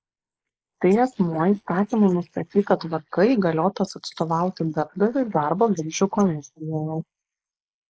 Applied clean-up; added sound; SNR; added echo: neural mask model Resemble Enhance denoiser.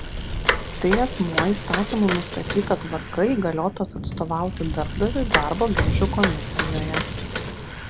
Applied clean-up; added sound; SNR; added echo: none; Thunder / Rain + Bicycle; 1 dB; none.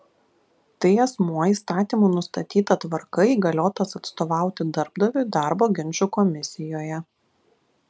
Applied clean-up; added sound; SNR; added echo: none; none; none; none.